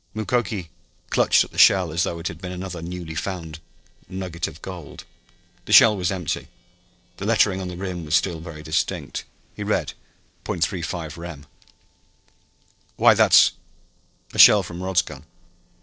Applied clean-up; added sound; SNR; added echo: neural separator model SepFormer DNS4.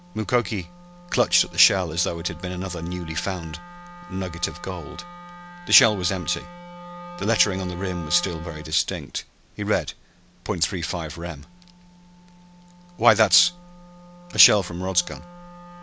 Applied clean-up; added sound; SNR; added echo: none; Wind instrument, woodwind instrument; 17 dB; none.